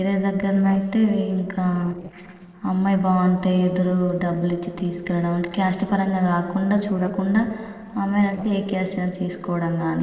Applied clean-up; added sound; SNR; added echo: neural separator model SepFormer DNS4.